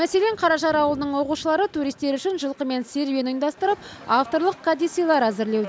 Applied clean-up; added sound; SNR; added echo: none; none; none; none.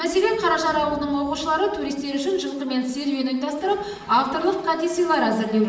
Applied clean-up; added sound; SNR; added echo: none; none; none; reverberation time 0.8 s.